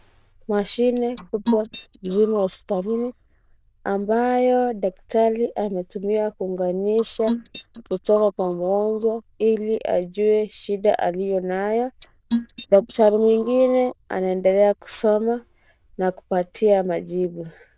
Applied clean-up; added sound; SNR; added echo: neural diffusion model UNIVERSE++.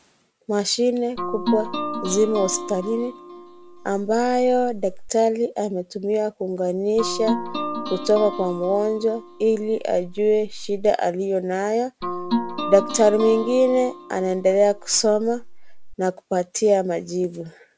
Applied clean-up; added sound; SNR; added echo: none; Guitar; 8 dB; none.